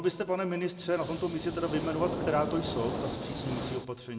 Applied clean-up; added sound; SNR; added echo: none; Hiss; 4 dB; reverberation time 0.7 s.